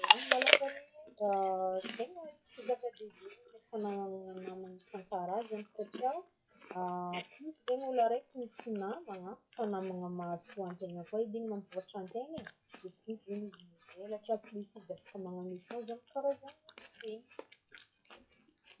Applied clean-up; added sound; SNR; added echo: classical method log-MMSE.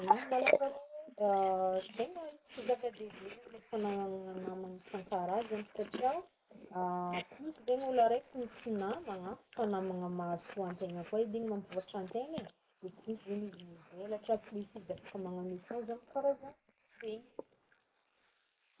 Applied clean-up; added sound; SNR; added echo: neural mask model Resemble Enhance denoiser.